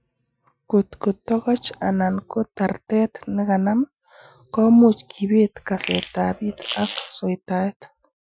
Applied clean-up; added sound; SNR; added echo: classical method Wiener filter.